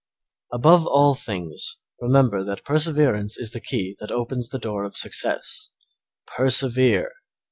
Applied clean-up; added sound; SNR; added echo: none; none; none; none.